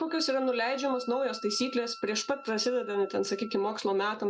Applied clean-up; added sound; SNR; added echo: none; Wind instrument, woodwind instrument; 17 dB; none.